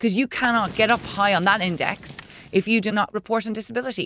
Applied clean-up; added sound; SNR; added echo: none; Fire; 16 dB; none.